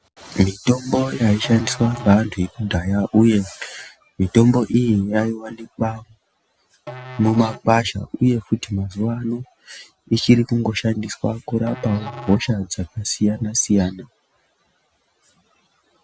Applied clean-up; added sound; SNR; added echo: none; Musical instrument; 18 dB; none.